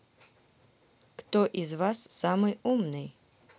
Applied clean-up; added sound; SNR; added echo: none; none; none; none.